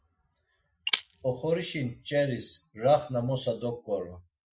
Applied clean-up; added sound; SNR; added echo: classical method Wiener filter.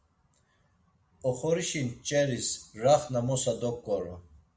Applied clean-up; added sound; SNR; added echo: none; none; none; none.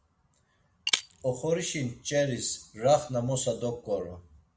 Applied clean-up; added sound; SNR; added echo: none; Shatter; 7 dB; none.